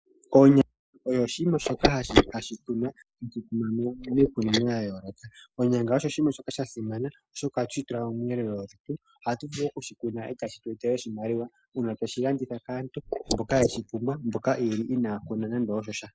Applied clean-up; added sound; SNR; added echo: neural mask model Resemble Enhance denoiser.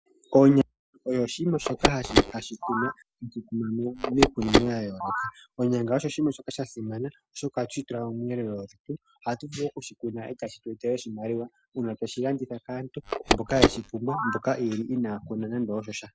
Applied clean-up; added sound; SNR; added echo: none; Telephone; 0 dB; none.